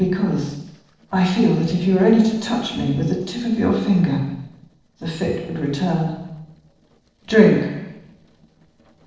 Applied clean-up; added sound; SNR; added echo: neural separator model SepFormer DNS4.